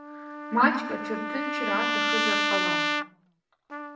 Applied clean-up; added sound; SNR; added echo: none; Trumpet; -2 dB; reverberation time 0.8 s.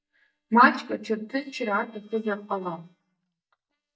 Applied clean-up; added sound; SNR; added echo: neural mask model DeepFilterNet 3.